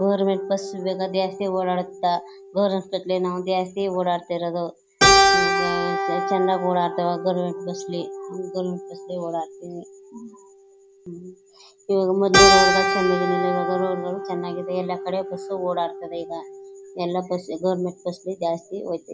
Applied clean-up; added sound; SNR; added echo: none; Keyboard (musical); 0 dB; none.